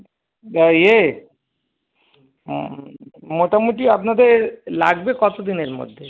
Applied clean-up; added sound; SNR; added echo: none; none; none; none.